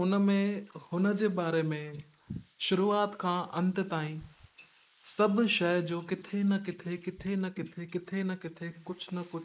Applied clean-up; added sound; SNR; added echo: neural mask model Resemble Enhance denoiser.